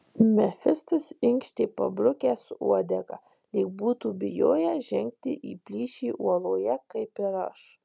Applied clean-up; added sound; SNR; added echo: none; none; none; none.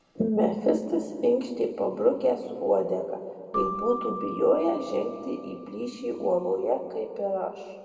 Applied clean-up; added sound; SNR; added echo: none; Keyboard (musical); 13 dB; reverberation time 2.0 s.